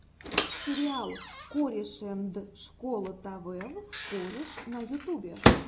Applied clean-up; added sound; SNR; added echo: none; Microwave oven; -4 dB; none.